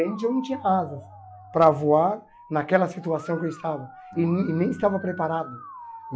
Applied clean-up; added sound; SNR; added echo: classical method log-MMSE.